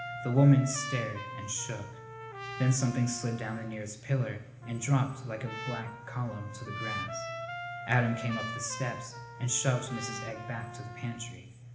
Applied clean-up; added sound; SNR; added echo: none; Trumpet; 11 dB; reverberation time 1.0 s.